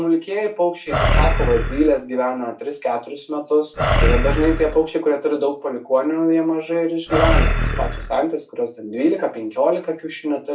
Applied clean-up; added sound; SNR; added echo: none; Animal; -2 dB; reverberation time 0.3 s.